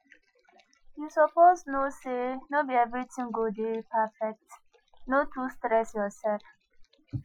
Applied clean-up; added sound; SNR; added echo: classical method Wiener filter.